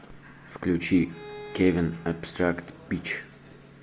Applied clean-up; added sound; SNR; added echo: none; Bowed string instrument; 19 dB; none.